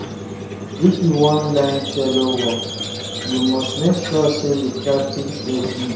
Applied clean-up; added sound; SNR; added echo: none; Squeak; 7 dB; reverberation time 0.7 s.